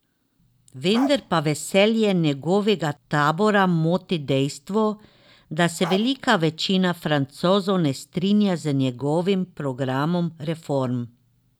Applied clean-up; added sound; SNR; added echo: none; Bark; 15 dB; none.